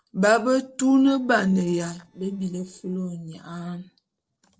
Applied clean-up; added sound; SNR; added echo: neural separator model SepFormer DNS4.